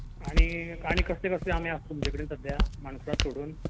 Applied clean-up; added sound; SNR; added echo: none; Walk, footsteps; -4 dB; none.